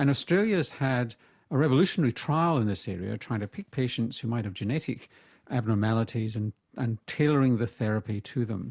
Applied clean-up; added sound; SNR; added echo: none; none; none; none.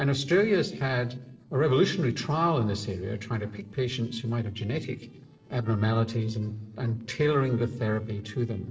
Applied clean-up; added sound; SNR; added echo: neural separator model SepFormer DNS4.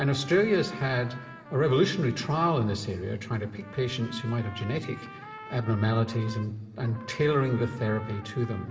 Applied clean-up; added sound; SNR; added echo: none; Trumpet; 18 dB; reverberation time 2.7 s.